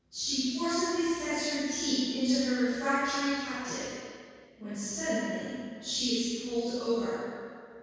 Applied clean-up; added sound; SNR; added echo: none; none; none; reverberation time 2.0 s.